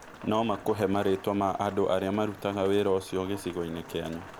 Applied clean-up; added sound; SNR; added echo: none; Rain; 17 dB; none.